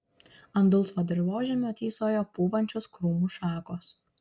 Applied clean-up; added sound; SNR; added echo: none; none; none; none.